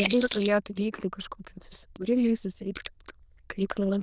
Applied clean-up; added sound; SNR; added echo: neural diffusion model UNIVERSE++.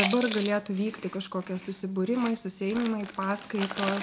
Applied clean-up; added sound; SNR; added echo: none; Chewing, mastication; 9 dB; none.